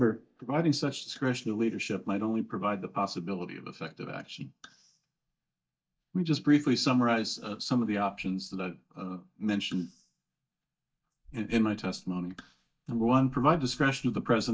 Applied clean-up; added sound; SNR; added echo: neural mask model DeepFilterNet 3.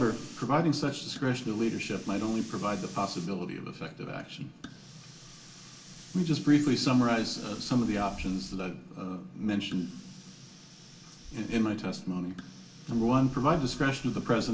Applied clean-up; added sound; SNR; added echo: none; Hiss; 19 dB; reverberation time 0.2 s.